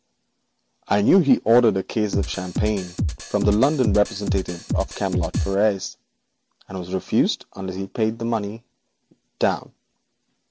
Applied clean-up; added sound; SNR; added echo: none; Drum kit; 2 dB; none.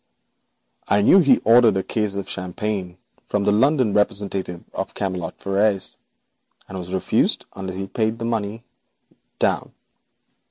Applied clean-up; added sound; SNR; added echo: none; none; none; none.